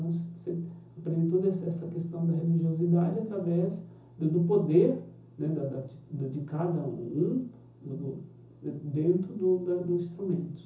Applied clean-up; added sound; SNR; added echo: none; none; none; reverberation time 0.6 s.